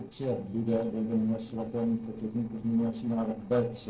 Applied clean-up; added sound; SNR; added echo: neural separator model SepFormer DNS4.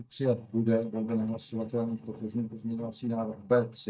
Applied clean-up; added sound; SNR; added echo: neural mask model DeepFilterNet 3.